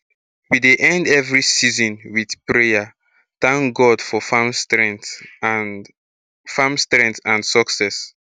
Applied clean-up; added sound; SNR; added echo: none; none; none; none.